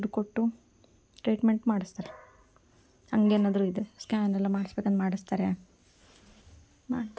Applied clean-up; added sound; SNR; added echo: none; none; none; none.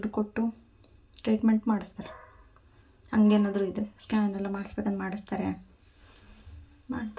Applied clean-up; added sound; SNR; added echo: none; none; none; reverberation time 0.2 s.